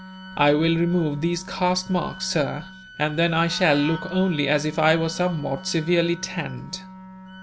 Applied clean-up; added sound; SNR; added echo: none; Wind instrument, woodwind instrument + Wind instrument, woodwind instrument; 15 dB; none.